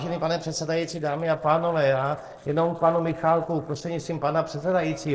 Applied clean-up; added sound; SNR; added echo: neural separator model SepFormer DNS4.